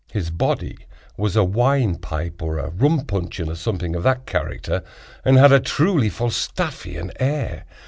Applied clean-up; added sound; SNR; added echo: none; none; none; none.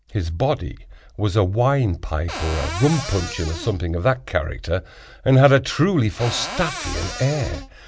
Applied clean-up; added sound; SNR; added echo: none; Cupboard open or close; 10 dB; none.